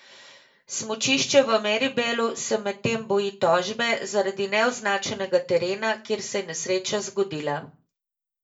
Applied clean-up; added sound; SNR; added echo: none; none; none; reverberation time 0.2 s.